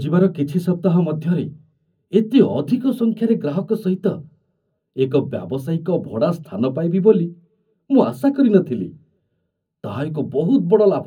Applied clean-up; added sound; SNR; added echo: none; none; none; reverberation time 0.4 s.